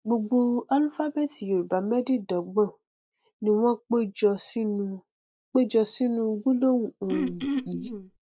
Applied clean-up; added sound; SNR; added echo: neural mask model DeepFilterNet 3.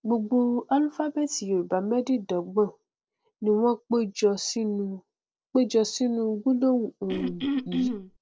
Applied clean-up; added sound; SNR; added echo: neural separator model SepFormer DNS4.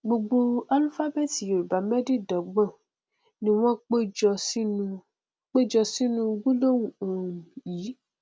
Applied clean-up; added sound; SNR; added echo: none; none; none; none.